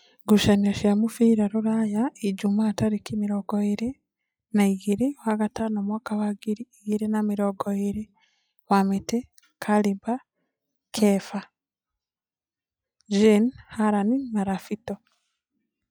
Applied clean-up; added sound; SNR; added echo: classical method log-MMSE.